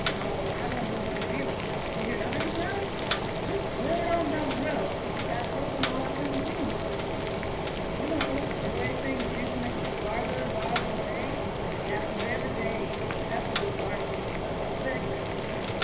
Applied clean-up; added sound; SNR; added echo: none; Boiling; -5 dB; reverberation time 1.4 s.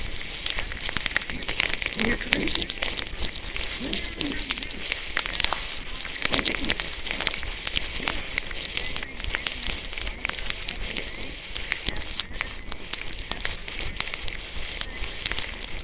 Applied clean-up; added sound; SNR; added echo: neural separator model SepFormer WHAMR!.